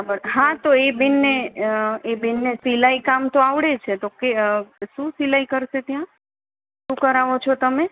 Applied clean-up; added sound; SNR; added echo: none; none; none; none.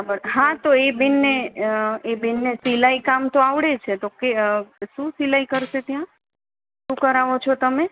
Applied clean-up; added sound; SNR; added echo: none; Tambourine; 5 dB; none.